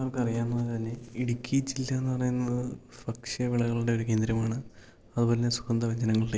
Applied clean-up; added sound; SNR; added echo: none; none; none; none.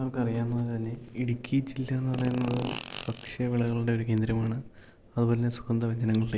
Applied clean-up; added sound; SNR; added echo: none; Fart; 10 dB; none.